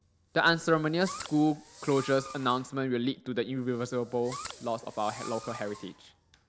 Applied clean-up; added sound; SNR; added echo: none; Fireworks; 16 dB; none.